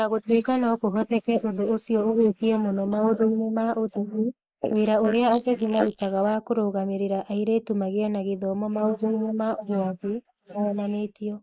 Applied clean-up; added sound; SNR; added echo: neural mask model Resemble Enhance denoiser.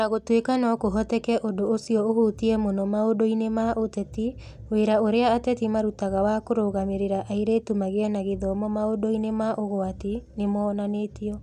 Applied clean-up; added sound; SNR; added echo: none; none; none; none.